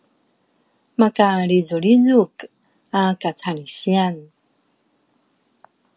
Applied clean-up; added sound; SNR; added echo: none; none; none; none.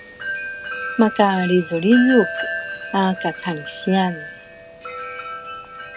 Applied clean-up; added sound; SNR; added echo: none; Wind chime; 9 dB; none.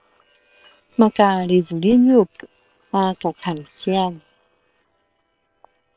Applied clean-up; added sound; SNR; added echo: neural separator model SepFormer WHAM!.